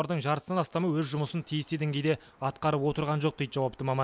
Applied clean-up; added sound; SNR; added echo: none; none; none; none.